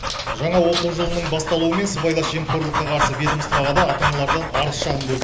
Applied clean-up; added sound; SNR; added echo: none; Dog; 2 dB; reverberation time 0.8 s.